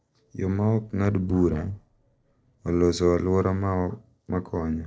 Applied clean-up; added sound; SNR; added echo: neural separator model SepFormer DNS4.